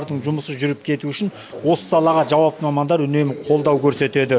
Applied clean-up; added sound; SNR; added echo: none; none; none; none.